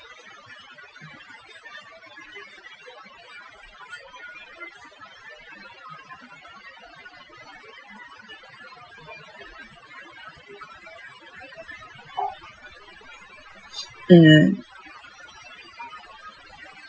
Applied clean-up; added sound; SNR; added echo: classical method Wiener filter.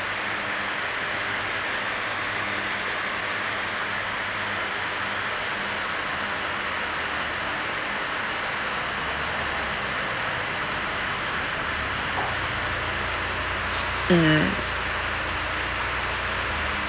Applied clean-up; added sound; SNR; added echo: none; Motor vehicle (road); 11 dB; none.